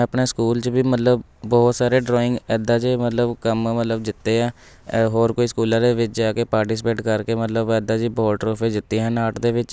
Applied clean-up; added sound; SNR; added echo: none; none; none; none.